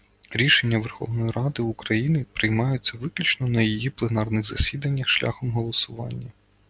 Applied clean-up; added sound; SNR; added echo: none; none; none; none.